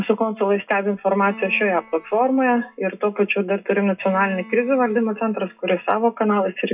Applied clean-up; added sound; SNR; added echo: classical method WPE with log-MMSE.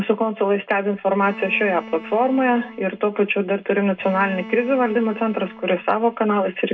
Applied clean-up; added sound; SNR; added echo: none; Bowed string instrument; 18 dB; reverberation time 0.2 s.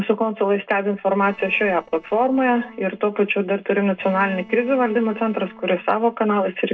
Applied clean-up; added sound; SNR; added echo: neural separator model SepFormer DNS4.